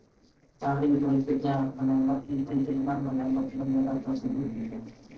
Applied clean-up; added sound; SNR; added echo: neural separator model SepFormer DNS4.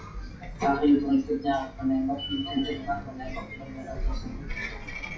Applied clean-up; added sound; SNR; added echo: classical method WPE with log-MMSE.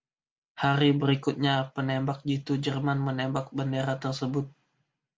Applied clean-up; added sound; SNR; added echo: none; none; none; none.